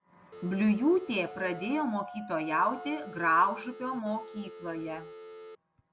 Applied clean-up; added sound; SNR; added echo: none; Telephone + Wind instrument, woodwind instrument; 14 dB; none.